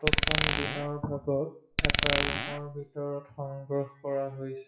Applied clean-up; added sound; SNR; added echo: classical method WPE with log-MMSE.